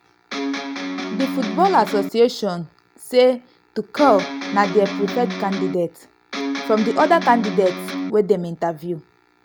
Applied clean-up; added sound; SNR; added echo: none; Electric guitar; 6 dB; none.